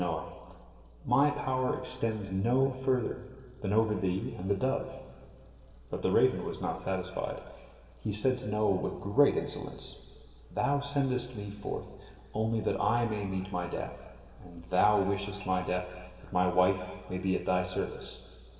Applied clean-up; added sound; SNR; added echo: none; none; none; reverberation time 2.2 s.